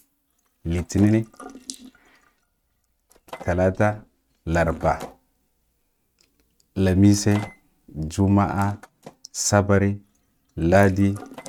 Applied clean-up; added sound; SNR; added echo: neural mask model RNNoise.